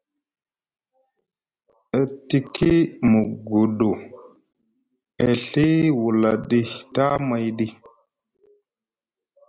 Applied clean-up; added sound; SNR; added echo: none; none; none; none.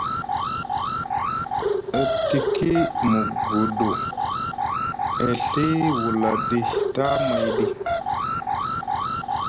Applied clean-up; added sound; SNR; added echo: none; Alarm; -2 dB; none.